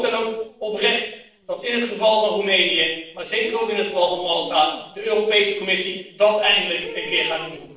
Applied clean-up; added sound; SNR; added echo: neural separator model SepFormer DNS4.